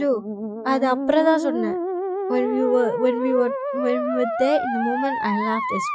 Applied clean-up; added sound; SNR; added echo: classical method Wiener filter.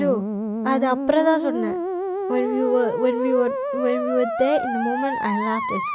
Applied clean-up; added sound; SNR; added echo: none; Musical instrument; 3 dB; none.